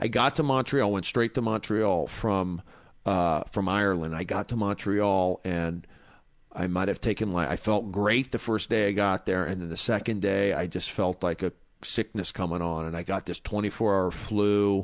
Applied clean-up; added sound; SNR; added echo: none; none; none; none.